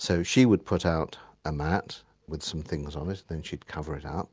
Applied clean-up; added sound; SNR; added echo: none; none; none; none.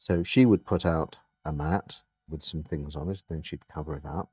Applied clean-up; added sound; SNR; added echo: neural mask model DeepFilterNet 3.